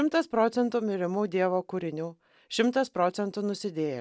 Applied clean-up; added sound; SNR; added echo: none; none; none; none.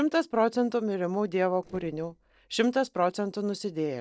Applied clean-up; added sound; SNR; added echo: neural separator model SepFormer DNS4.